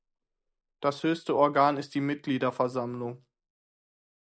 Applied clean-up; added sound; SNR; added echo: neural mask model Resemble Enhance denoiser.